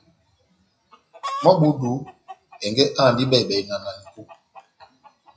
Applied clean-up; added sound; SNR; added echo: classical method WPE with log-MMSE.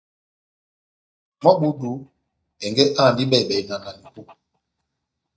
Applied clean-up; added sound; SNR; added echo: neural mask model DeepFilterNet 3.